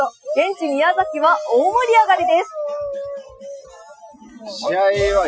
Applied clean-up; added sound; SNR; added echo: classical method Wiener filter.